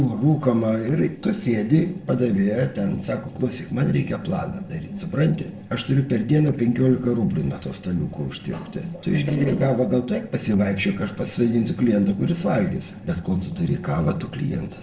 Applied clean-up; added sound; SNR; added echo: neural separator model SepFormer DNS4.